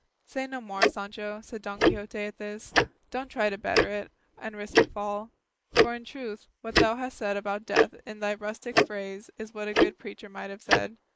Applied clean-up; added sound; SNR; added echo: neural mask model Resemble Enhance denoiser.